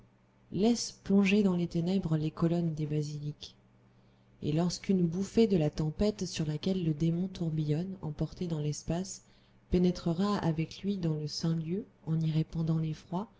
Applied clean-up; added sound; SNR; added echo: none; none; none; none.